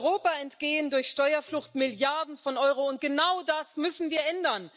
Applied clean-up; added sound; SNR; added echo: none; none; none; none.